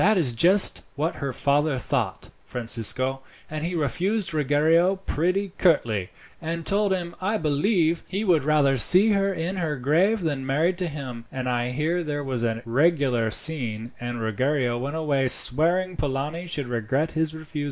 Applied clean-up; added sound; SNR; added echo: none; none; none; none.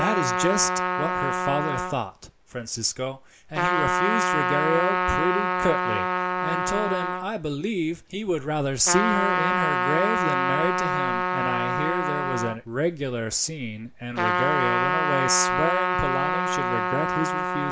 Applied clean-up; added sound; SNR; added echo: none; Trumpet; -2 dB; none.